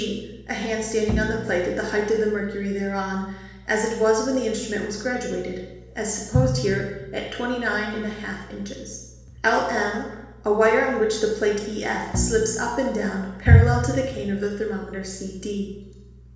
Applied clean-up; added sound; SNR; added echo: none; Bowed string instrument; 8 dB; reverberation time 1.1 s.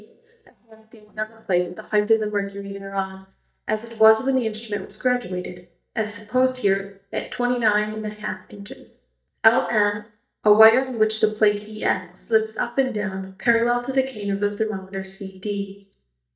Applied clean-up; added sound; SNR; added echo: neural mask model DeepFilterNet 3.